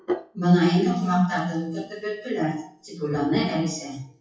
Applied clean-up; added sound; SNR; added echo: classical method WPE with log-MMSE.